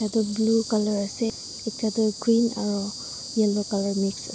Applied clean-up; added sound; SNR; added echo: none; Insect; 13 dB; none.